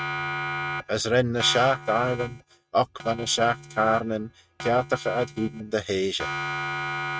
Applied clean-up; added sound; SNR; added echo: neural mask model RNNoise.